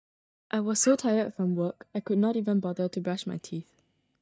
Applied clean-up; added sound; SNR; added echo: neural mask model DeepFilterNet 3.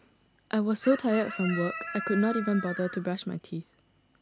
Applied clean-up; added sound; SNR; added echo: none; Chicken, rooster; 9 dB; none.